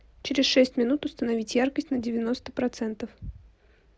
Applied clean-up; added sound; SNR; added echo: none; none; none; none.